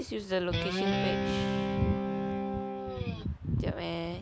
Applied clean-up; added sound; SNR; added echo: none; Guitar; -2 dB; none.